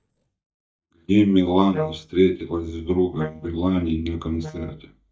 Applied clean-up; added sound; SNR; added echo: neural mask model DeepFilterNet 3.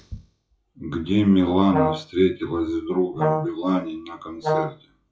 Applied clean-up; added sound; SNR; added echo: classical method WPE with log-MMSE.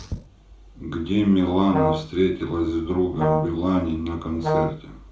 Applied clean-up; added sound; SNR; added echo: none; Brass instrument; 1 dB; reverberation time 0.5 s.